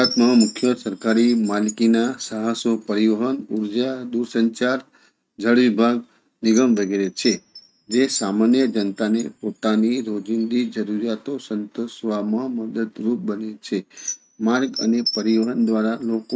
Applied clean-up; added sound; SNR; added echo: neural mask model RNNoise.